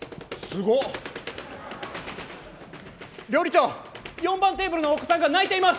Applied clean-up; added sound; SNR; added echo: none; none; none; none.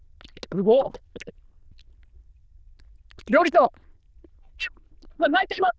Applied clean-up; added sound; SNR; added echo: neural diffusion model UNIVERSE++.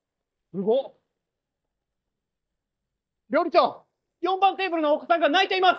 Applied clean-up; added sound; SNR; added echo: neural mask model DeepFilterNet 3.